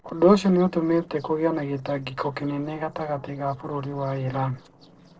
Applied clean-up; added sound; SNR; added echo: neural separator model SepFormer DNS4.